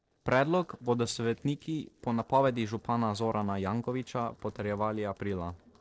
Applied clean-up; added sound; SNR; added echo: neural separator model SepFormer DNS4.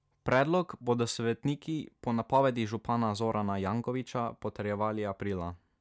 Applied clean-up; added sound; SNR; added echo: none; none; none; none.